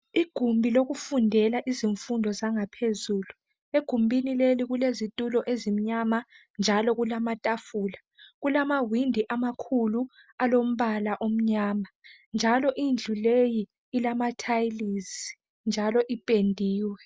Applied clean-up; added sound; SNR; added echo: none; none; none; none.